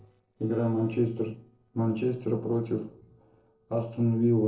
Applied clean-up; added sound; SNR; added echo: neural separator model SepFormer DNS4.